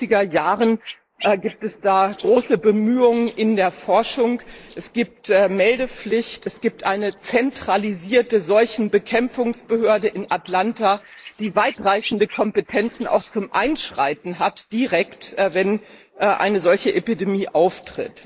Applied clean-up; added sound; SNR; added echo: neural mask model Resemble Enhance denoiser.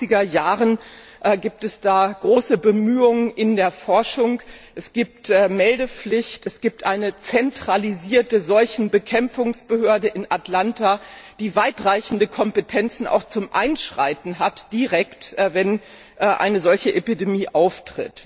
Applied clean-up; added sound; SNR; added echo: none; none; none; none.